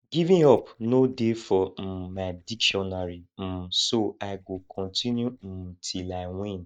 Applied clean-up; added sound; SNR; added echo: neural mask model DeepFilterNet 3.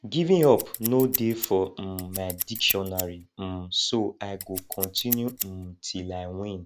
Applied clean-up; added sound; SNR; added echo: none; Scissors; 5 dB; none.